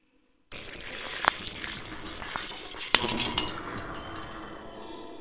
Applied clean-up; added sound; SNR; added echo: neural separator model SepFormer WHAMR!.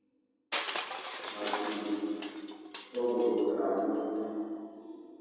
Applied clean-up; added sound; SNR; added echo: none; Crushing; 8 dB; reverberation time 2.1 s.